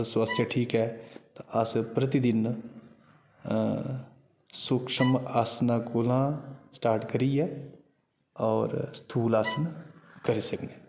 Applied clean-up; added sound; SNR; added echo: none; Bowed string instrument; 12 dB; none.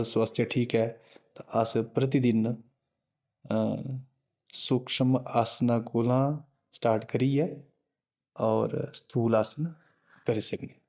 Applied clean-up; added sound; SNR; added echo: neural mask model DeepFilterNet 3.